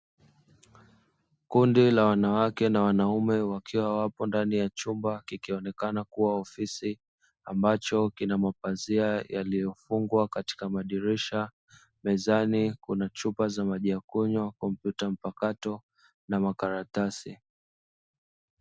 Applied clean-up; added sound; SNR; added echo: none; none; none; none.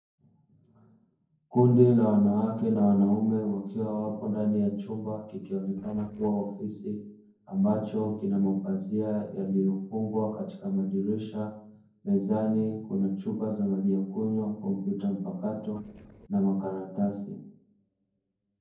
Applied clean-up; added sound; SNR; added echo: neural separator model SepFormer DNS4.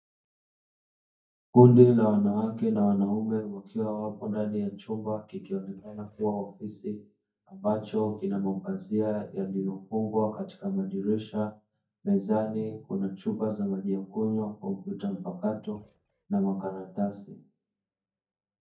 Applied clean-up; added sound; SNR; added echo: neural mask model DeepFilterNet 3.